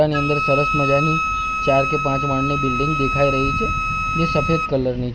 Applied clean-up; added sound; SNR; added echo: none; Wind instrument, woodwind instrument; 2 dB; none.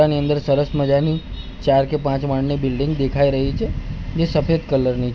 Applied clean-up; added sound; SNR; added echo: none; none; none; none.